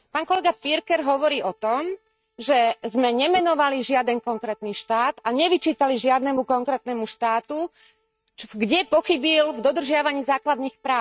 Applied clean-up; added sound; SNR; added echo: neural mask model RNNoise.